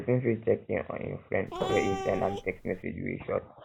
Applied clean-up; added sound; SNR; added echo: none; Walk, footsteps + Cat; 3 dB; none.